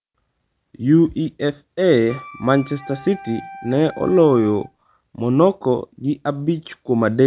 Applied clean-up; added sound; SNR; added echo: none; Wind instrument, woodwind instrument; 19 dB; none.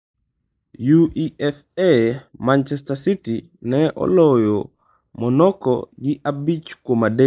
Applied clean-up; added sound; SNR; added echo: neural mask model Resemble Enhance denoiser.